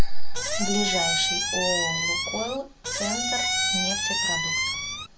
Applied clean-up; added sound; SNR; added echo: none; Squeak; 2 dB; reverberation time 0.3 s.